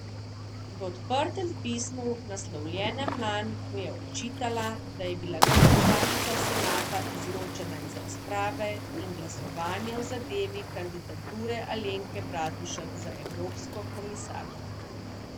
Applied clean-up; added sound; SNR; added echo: none; Cricket / Waves, surf; -4 dB; none.